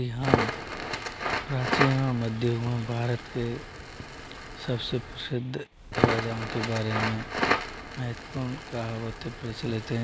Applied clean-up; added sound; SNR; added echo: none; Crackle; 1 dB; none.